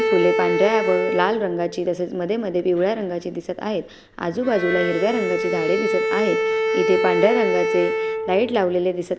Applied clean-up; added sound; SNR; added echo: none; Bowed string instrument; 2 dB; none.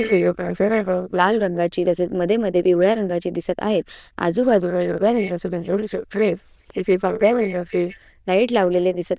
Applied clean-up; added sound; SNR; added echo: neural diffusion model UNIVERSE++.